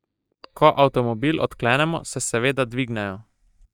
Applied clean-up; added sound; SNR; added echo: neural mask model DeepFilterNet 3.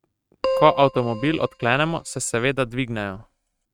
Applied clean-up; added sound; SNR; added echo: neural mask model RNNoise.